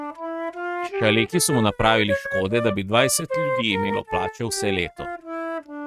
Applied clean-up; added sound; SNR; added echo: neural mask model RNNoise.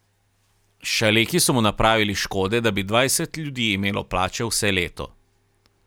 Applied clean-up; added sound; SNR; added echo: none; none; none; none.